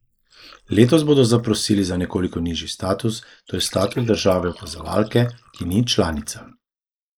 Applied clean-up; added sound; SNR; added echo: neural mask model Resemble Enhance denoiser.